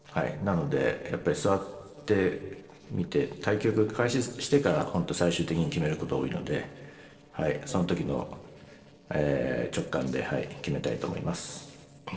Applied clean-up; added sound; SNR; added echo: neural separator model SepFormer DNS4.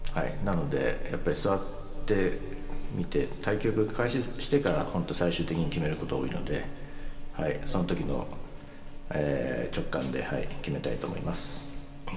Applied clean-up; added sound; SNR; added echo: none; Buzz; 3 dB; reverberation time 2.0 s.